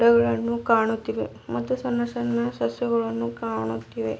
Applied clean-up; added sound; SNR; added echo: none; none; none; none.